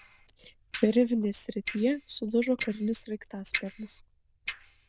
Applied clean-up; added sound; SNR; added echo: neural diffusion model UNIVERSE++.